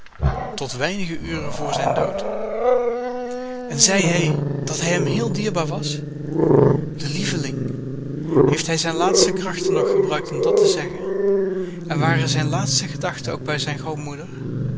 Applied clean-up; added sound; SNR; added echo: none; Growling; -4 dB; none.